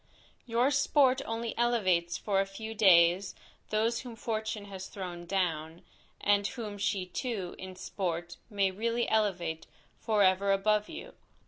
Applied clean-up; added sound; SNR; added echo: none; none; none; none.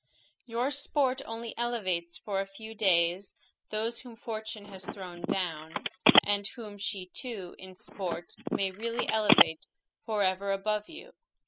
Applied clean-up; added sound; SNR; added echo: classical method spectral subtraction.